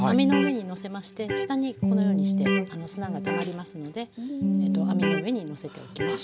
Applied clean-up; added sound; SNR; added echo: none; Electric guitar; -3 dB; none.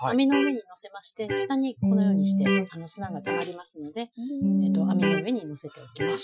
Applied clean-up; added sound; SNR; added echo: classical method Wiener filter.